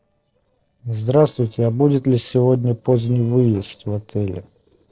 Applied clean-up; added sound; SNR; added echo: neural separator model SepFormer DNS4.